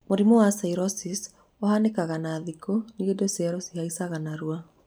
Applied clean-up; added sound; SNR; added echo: none; none; none; none.